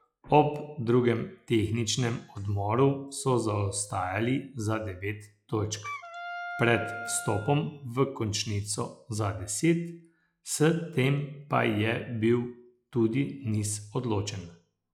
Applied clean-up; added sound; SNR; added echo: classical method log-MMSE.